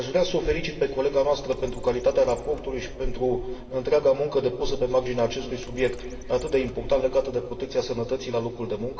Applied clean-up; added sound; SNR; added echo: none; Printer; 16 dB; reverberation time 2.5 s.